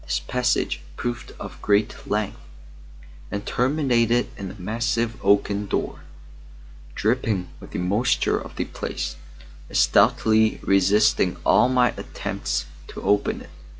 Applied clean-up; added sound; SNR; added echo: none; none; none; none.